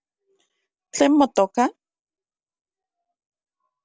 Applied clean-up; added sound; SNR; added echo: none; none; none; none.